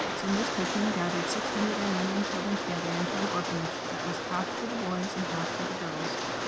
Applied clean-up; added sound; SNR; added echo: none; Rain; -1 dB; none.